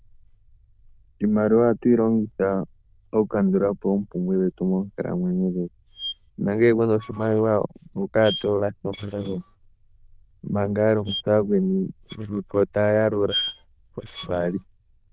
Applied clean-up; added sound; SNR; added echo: neural diffusion model UNIVERSE++.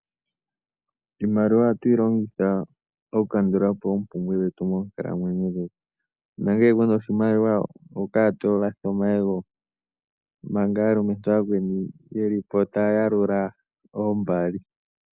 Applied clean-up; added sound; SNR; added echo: none; none; none; none.